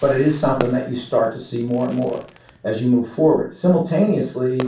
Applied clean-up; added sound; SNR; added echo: none; Fireworks; 17 dB; reverberation time 0.4 s.